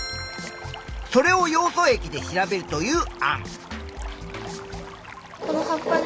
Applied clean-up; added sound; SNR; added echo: none; Stream; 17 dB; none.